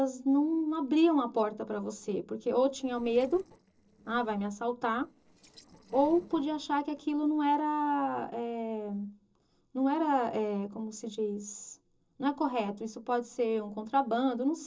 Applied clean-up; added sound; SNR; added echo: neural separator model SepFormer DNS4.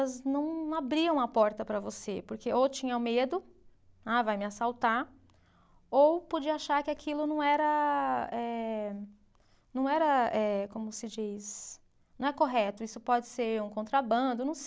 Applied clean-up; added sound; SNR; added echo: none; none; none; none.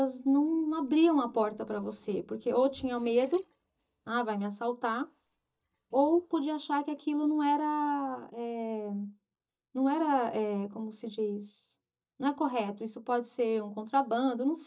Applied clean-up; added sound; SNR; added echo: neural mask model DeepFilterNet 3.